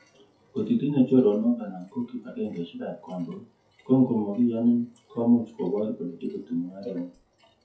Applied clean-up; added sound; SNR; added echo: classical method WPE with log-MMSE.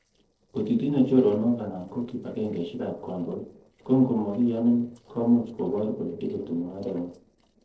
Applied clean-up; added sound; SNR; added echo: neural separator model SepFormer DNS4.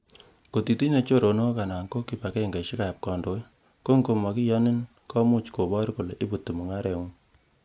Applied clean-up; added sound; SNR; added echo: none; none; none; none.